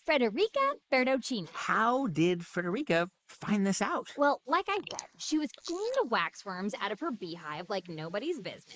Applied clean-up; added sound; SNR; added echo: neural mask model Resemble Enhance denoiser.